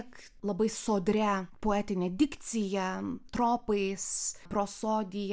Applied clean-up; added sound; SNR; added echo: none; none; none; none.